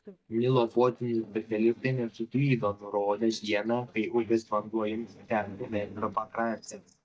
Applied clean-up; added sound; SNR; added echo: neural mask model DeepFilterNet 3.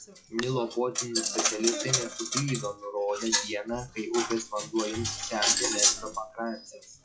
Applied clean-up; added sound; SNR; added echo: classical method log-MMSE.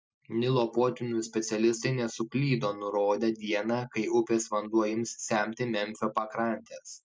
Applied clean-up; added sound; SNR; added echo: none; none; none; none.